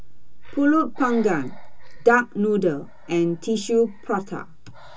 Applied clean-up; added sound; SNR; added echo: none; Breathing; 11 dB; reverberation time 0.2 s.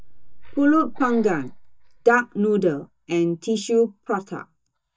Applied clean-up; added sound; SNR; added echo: neural mask model DeepFilterNet 3.